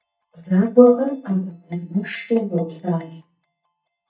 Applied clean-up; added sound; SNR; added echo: neural mask model DeepFilterNet 3.